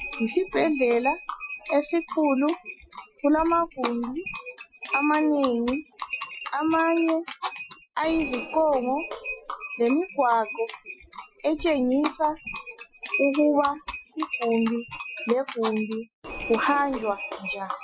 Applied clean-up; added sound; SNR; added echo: classical method Wiener filter.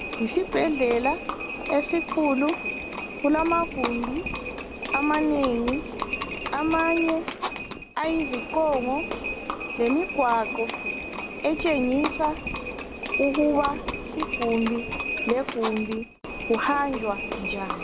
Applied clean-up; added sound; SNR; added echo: none; Livestock, farm animals, working animals; 5 dB; none.